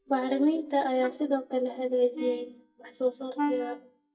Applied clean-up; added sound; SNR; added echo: neural mask model DeepFilterNet 3.